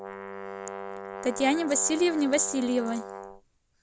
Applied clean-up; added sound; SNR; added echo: none; Brass instrument; 10 dB; none.